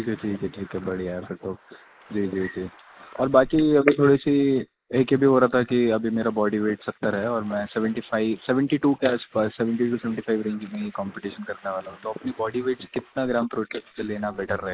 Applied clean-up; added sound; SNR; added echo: neural mask model Resemble Enhance denoiser.